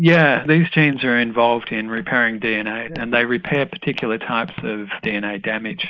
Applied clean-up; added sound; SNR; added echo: neural mask model Resemble Enhance denoiser.